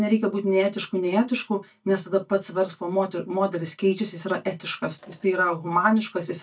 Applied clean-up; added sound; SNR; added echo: neural mask model DeepFilterNet 3.